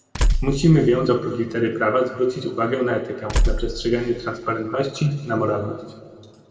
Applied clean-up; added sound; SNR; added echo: none; Tools; 3 dB; reverberation time 1.8 s.